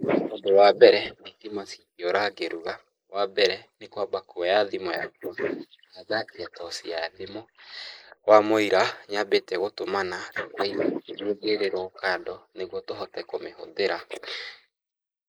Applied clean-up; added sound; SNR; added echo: neural mask model Resemble Enhance denoiser.